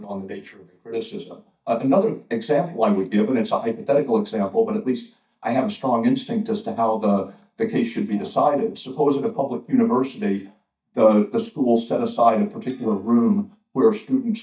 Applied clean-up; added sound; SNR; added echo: neural mask model DeepFilterNet 3.